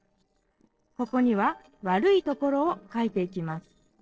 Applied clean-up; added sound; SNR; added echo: neural separator model SepFormer DNS4.